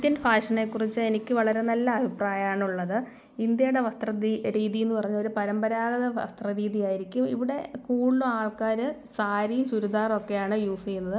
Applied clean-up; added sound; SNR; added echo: none; none; none; none.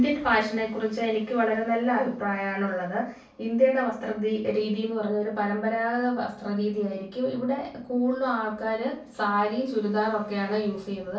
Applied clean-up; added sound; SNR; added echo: none; none; none; reverberation time 0.3 s.